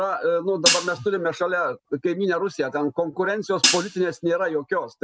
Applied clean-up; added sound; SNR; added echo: none; Hi-hat; 0 dB; none.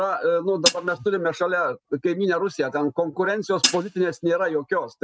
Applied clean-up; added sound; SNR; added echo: neural mask model RNNoise.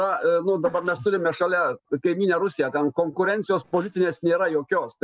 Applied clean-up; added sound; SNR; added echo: neural separator model SepFormer DNS4.